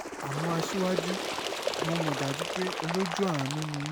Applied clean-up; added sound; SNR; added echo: none; Bird; 1 dB; none.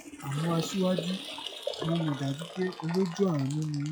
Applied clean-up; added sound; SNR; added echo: classical method log-MMSE.